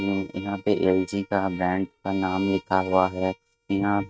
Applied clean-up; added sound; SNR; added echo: neural mask model RNNoise.